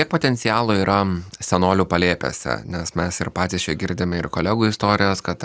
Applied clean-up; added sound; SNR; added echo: none; none; none; none.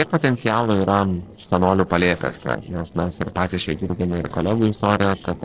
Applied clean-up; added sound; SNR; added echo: neural separator model SepFormer DNS4.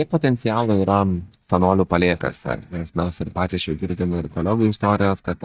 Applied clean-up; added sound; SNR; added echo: neural mask model DeepFilterNet 3.